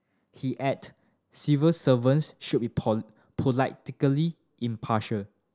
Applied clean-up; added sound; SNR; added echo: none; none; none; none.